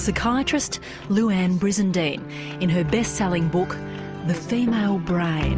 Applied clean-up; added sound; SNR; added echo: none; Bowed string instrument; 15 dB; none.